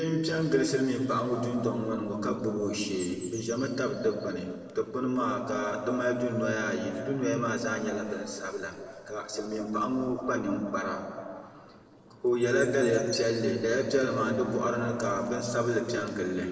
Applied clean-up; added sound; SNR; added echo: neural separator model SepFormer DNS4.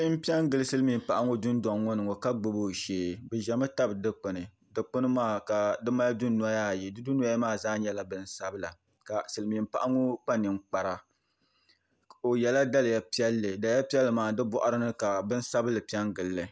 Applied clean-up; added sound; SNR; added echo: none; none; none; none.